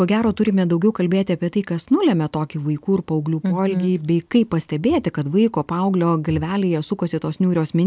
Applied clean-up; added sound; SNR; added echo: none; none; none; none.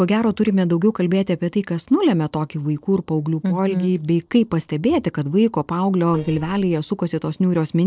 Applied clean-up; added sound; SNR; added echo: neural separator model SepFormer DNS4.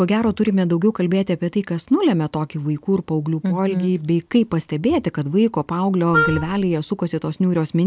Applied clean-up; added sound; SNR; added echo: none; Wind instrument, woodwind instrument; 3 dB; none.